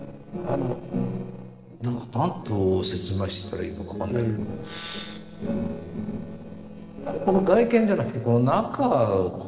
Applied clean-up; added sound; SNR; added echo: neural separator model SepFormer DNS4.